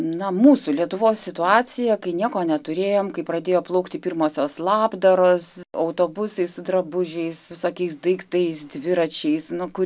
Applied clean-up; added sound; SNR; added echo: none; none; none; none.